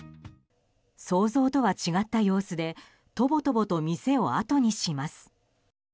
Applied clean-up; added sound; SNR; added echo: none; none; none; none.